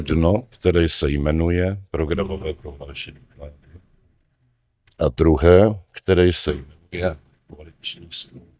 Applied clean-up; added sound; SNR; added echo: neural mask model DeepFilterNet 3.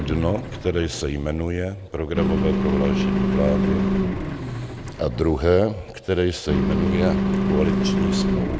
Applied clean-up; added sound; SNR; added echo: none; Engine; -1 dB; none.